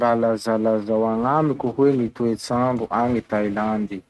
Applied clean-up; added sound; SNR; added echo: neural mask model RNNoise.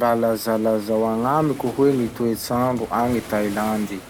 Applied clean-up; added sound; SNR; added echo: none; Waves, surf; 17 dB; none.